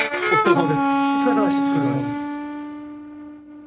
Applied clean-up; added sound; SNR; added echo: neural mask model RNNoise.